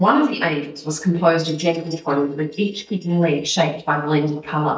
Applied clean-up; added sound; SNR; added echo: neural mask model DeepFilterNet 3.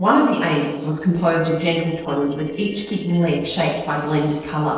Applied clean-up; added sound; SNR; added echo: neural separator model SepFormer DNS4.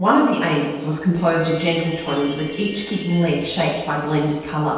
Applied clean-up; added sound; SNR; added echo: none; Chime; 15 dB; reverberation time 1.2 s.